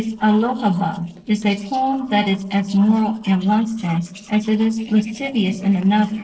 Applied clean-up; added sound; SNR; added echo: neural separator model SepFormer DNS4.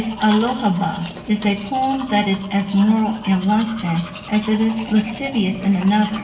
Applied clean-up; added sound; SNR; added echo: none; Domestic sounds, home sounds; 13 dB; reverberation time 0.8 s.